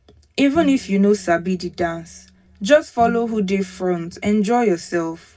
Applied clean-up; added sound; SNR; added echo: none; Bowed string instrument; 18 dB; reverberation time 0.2 s.